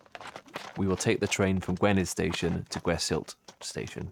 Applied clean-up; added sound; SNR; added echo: neural mask model RNNoise.